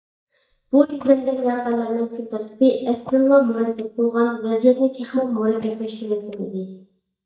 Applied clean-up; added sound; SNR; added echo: neural mask model DeepFilterNet 3.